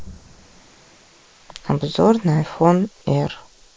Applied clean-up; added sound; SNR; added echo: neural mask model Resemble Enhance denoiser.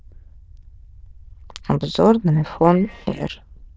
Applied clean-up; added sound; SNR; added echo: neural diffusion model UNIVERSE++.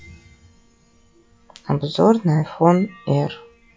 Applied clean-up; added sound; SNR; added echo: classical method log-MMSE.